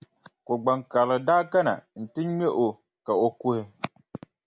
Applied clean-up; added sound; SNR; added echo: none; none; none; none.